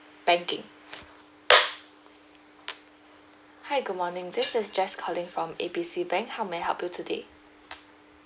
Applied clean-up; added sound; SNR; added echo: none; Wind chime; 15 dB; none.